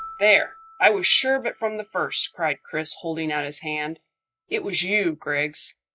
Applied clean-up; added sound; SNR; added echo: classical method log-MMSE.